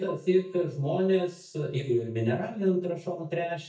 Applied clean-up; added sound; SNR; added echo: neural mask model DeepFilterNet 3.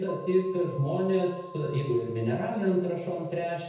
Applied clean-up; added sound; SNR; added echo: none; Keyboard (musical); 20 dB; reverberation time 0.8 s.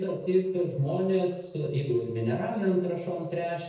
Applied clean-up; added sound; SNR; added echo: neural separator model SepFormer DNS4.